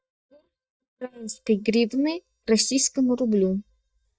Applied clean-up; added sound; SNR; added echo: neural mask model DeepFilterNet 3.